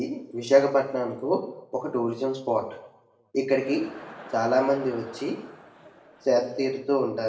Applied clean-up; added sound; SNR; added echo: none; Crowd; 19 dB; reverberation time 0.9 s.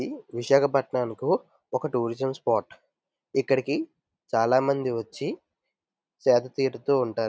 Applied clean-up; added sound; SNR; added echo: none; none; none; none.